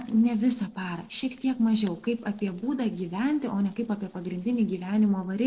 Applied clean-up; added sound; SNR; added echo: neural separator model SepFormer DNS4.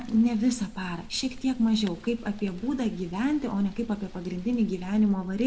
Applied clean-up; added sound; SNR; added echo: none; Rain; 17 dB; reverberation time 0.9 s.